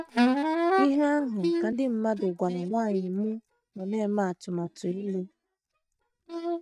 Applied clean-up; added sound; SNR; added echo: neural mask model DeepFilterNet 3.